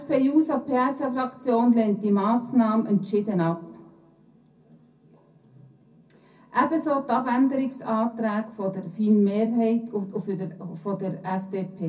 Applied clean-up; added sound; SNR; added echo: none; none; none; reverberation time 0.3 s.